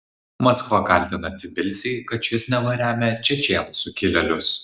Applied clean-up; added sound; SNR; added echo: none; none; none; none.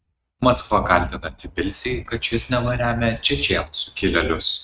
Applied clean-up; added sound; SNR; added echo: neural mask model RNNoise.